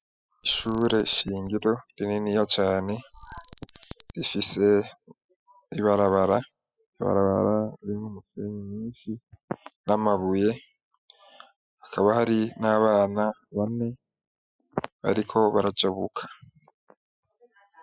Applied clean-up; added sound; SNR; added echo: classical method spectral subtraction.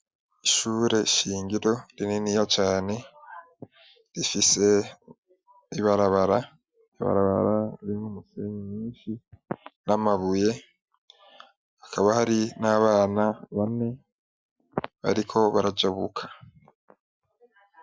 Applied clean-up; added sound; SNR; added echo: none; none; none; none.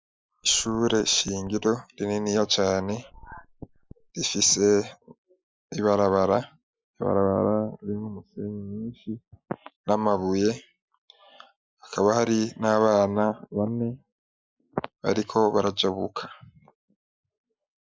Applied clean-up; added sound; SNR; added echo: neural mask model Resemble Enhance denoiser.